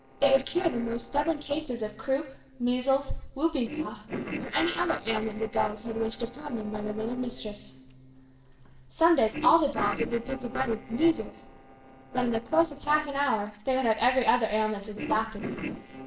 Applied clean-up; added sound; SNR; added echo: neural separator model SepFormer DNS4.